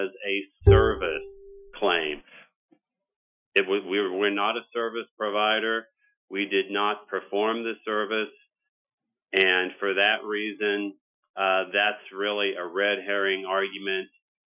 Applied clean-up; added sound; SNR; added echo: classical method Wiener filter.